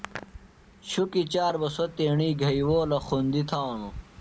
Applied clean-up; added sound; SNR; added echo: none; Hands; 18 dB; none.